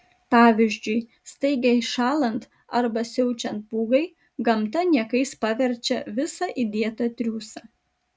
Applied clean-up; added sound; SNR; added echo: none; none; none; none.